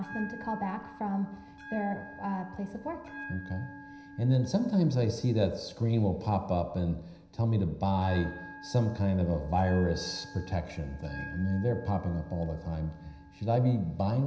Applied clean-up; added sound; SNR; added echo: none; Bell; 17 dB; reverberation time 0.9 s.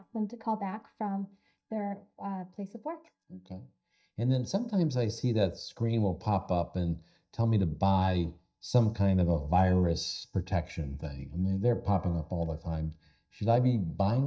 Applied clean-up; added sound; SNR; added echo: neural mask model DeepFilterNet 3.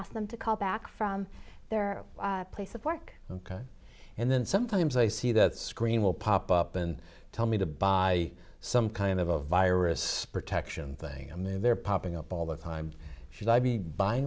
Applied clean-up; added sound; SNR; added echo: none; none; none; none.